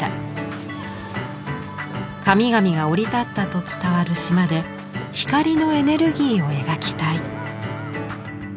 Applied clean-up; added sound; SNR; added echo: none; none; none; none.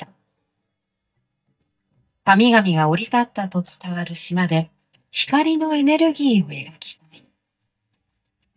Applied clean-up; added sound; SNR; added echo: neural mask model DeepFilterNet 3.